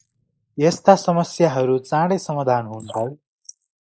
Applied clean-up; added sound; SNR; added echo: neural mask model Resemble Enhance denoiser.